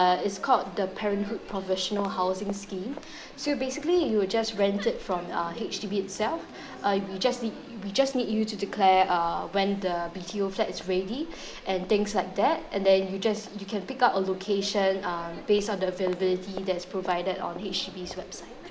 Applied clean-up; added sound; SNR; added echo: none; Crowd; 16 dB; none.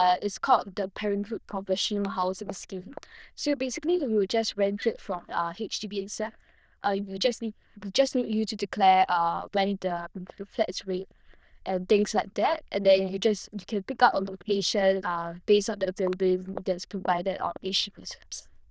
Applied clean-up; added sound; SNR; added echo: neural diffusion model UNIVERSE++.